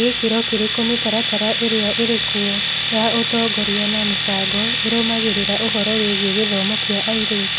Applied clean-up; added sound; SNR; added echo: none; Domestic sounds, home sounds; -1 dB; none.